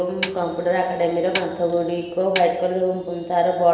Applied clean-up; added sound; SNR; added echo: none; Snare drum; 12 dB; reverberation time 0.9 s.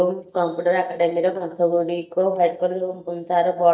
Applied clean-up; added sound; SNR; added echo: neural mask model DeepFilterNet 3.